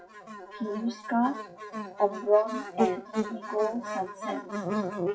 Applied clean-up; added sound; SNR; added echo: classical method WPE with log-MMSE.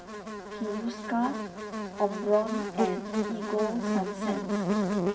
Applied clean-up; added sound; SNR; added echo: none; Buzz; -1 dB; reverberation time 0.1 s.